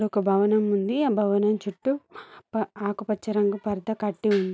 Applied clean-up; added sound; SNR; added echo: none; none; none; none.